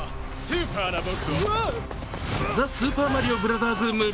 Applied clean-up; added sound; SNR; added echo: none; Engine starting / Car; 19 dB; none.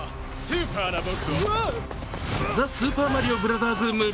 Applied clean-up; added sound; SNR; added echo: none; none; none; none.